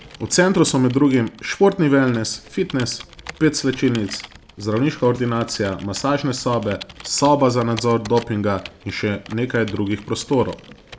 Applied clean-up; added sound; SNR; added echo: none; Computer keyboard; 20 dB; none.